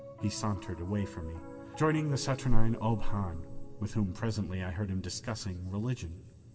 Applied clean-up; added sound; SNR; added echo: none; Piano; 20 dB; reverberation time 2.4 s.